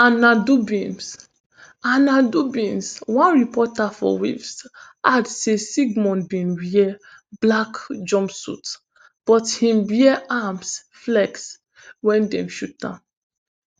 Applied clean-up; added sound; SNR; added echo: none; none; none; none.